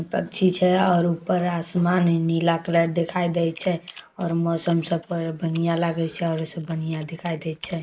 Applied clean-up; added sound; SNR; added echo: neural mask model Resemble Enhance denoiser.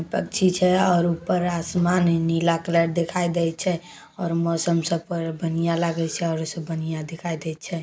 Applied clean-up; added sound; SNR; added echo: none; none; none; none.